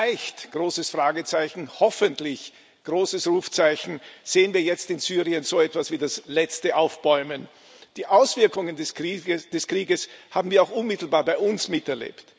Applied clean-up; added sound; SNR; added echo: none; none; none; none.